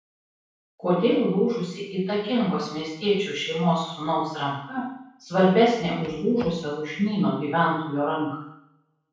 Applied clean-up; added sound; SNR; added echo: none; Run; 19 dB; reverberation time 0.7 s.